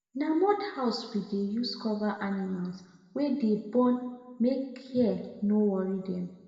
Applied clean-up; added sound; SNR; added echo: none; none; none; reverberation time 1.0 s.